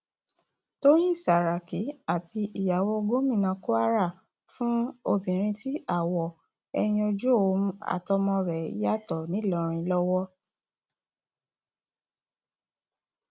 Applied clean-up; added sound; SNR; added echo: none; none; none; none.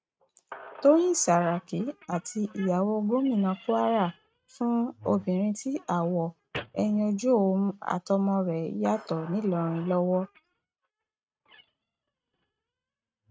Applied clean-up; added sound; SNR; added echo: neural mask model RNNoise.